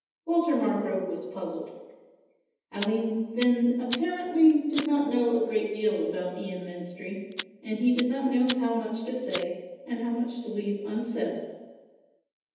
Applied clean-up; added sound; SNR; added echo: none; Fire; 13 dB; reverberation time 1.1 s.